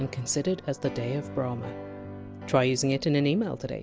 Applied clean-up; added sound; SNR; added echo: none; none; none; none.